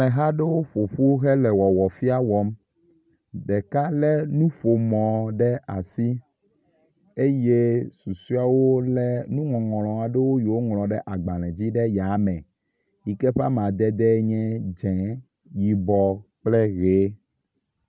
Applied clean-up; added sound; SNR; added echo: none; none; none; none.